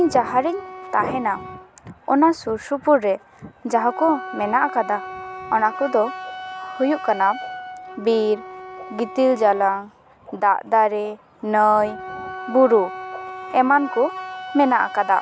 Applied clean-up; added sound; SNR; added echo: none; Wind instrument, woodwind instrument; 14 dB; none.